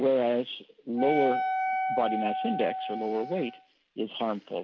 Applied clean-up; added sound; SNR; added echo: none; Wind instrument, woodwind instrument; 2 dB; none.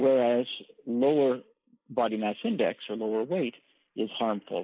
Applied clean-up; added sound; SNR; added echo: neural mask model Resemble Enhance denoiser.